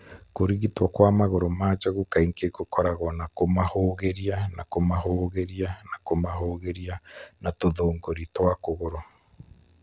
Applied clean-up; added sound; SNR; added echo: none; none; none; none.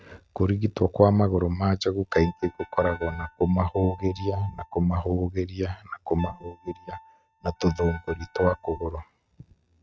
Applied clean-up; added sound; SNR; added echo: neural mask model RNNoise.